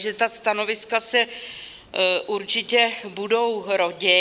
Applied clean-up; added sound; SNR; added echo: none; none; none; none.